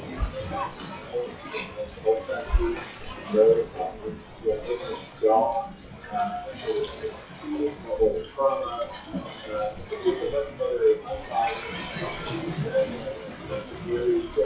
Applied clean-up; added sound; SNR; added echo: classical method WPE with log-MMSE.